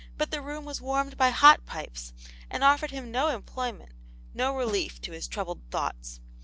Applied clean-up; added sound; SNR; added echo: none; Snare drum; 17 dB; none.